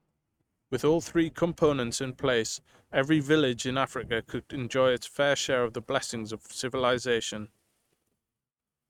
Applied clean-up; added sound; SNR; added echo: neural mask model RNNoise.